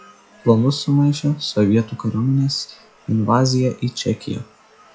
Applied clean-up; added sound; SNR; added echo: classical method log-MMSE.